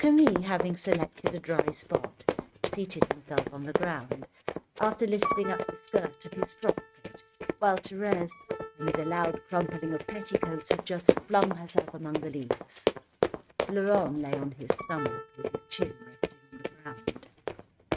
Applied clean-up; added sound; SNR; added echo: neural mask model RNNoise.